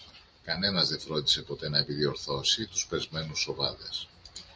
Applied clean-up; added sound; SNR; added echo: none; none; none; none.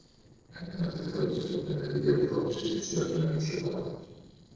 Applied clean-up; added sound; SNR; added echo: neural separator model SepFormer DNS4.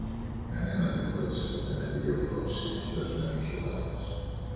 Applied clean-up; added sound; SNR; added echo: none; Insect / Frog; 2 dB; reverberation time 2.0 s.